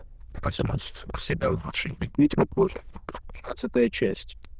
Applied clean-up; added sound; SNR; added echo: neural diffusion model UNIVERSE++.